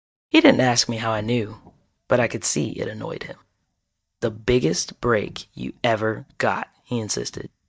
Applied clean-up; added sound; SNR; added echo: neural mask model DeepFilterNet 3.